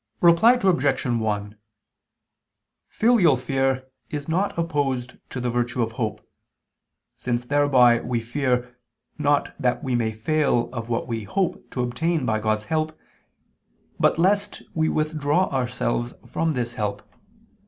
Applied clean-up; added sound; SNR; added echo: none; none; none; none.